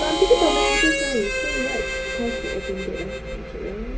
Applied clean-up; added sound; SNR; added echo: none; Harmonica; 1 dB; reverberation time 0.2 s.